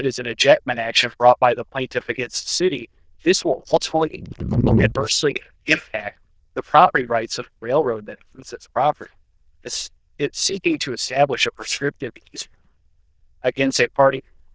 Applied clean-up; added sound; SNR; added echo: neural diffusion model UNIVERSE++.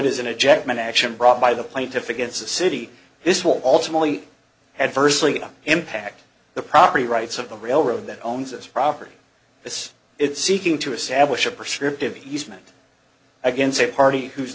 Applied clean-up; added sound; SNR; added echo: none; none; none; none.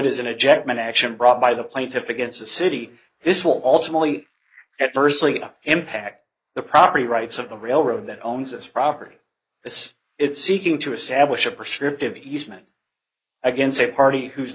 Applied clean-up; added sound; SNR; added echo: neural mask model Resemble Enhance denoiser.